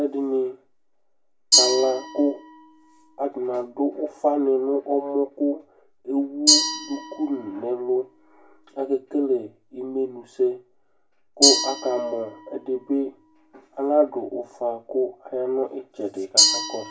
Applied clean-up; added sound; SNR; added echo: none; Glass; 2 dB; reverberation time 0.2 s.